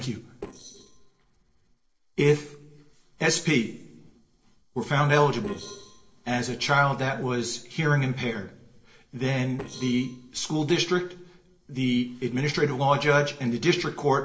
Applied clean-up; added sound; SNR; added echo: neural separator model SepFormer DNS4.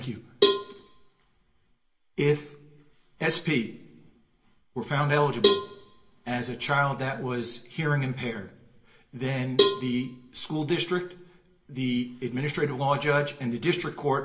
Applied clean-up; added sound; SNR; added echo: none; Cowbell; -4 dB; reverberation time 0.5 s.